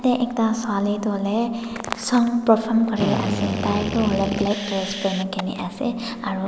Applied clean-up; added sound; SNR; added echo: none; Drill; 6 dB; none.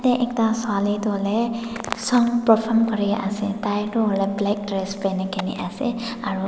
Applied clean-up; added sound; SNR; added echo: none; none; none; none.